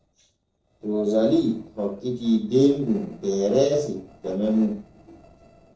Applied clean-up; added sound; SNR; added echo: neural separator model SepFormer DNS4.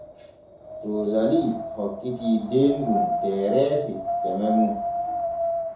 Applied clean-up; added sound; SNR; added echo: none; Wind; 4 dB; reverberation time 0.6 s.